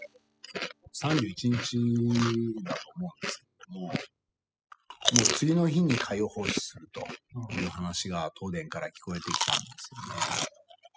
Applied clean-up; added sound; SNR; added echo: classical method spectral subtraction.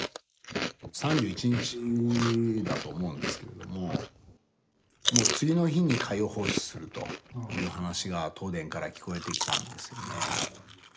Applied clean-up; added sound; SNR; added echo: neural mask model Resemble Enhance denoiser.